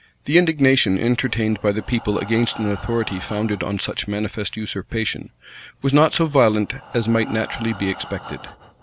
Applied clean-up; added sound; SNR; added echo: none; Breathing; 19 dB; none.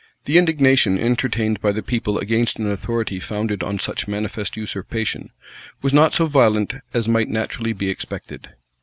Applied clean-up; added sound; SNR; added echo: none; none; none; none.